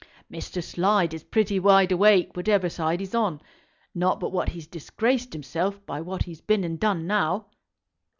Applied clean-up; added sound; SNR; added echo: none; none; none; none.